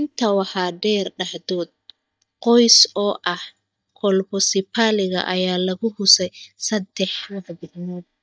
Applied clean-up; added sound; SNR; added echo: neural mask model DeepFilterNet 3.